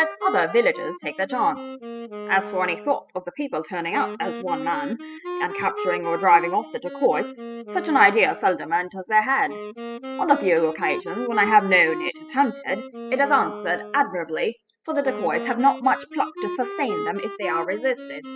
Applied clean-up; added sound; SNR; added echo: classical method spectral subtraction.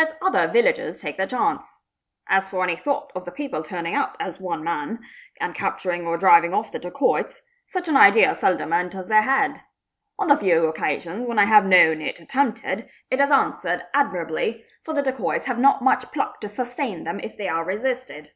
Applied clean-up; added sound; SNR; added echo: none; none; none; none.